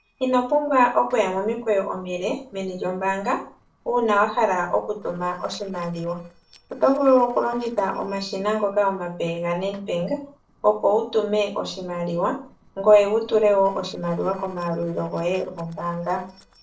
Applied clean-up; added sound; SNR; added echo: neural separator model SepFormer DNS4.